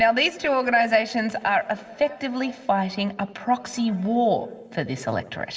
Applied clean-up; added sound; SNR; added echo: none; none; none; reverberation time 2.4 s.